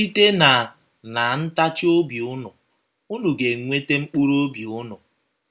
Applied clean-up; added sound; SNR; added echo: none; none; none; none.